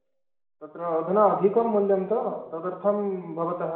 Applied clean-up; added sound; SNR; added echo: none; none; none; reverberation time 0.9 s.